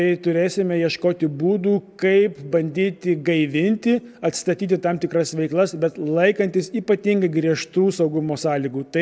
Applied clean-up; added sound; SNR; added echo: none; none; none; none.